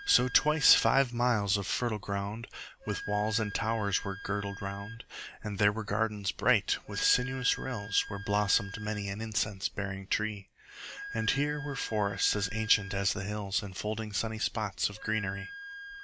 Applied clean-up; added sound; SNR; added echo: none; Wind instrument, woodwind instrument; 14 dB; none.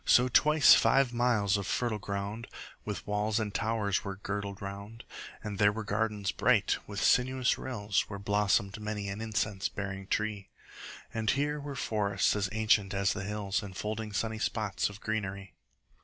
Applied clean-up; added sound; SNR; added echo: none; none; none; none.